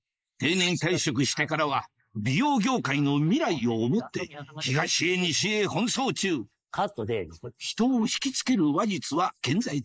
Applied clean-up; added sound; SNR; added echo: neural mask model Resemble Enhance denoiser.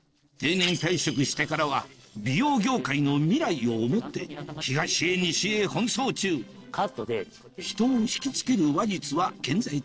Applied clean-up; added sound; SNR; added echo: neural separator model SepFormer DNS4.